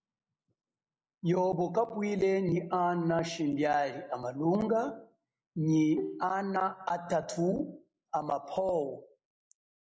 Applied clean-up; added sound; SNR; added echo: neural mask model Resemble Enhance denoiser.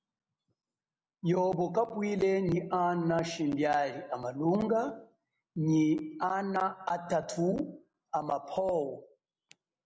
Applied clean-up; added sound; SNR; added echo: none; none; none; none.